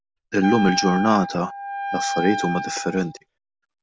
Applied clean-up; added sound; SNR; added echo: none; Wind instrument, woodwind instrument; 5 dB; none.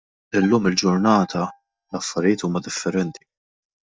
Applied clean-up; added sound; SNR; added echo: neural mask model DeepFilterNet 3.